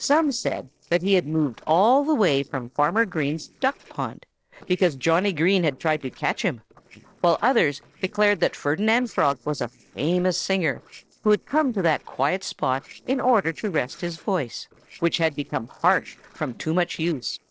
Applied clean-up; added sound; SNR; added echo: neural separator model SepFormer DNS4.